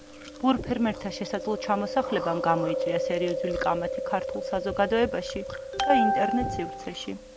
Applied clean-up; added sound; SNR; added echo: none; Chewing, mastication; 6 dB; none.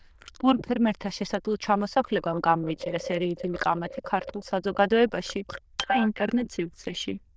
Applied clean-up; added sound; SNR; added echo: neural diffusion model UNIVERSE++.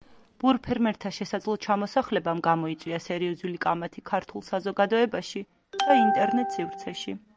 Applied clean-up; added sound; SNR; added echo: none; none; none; none.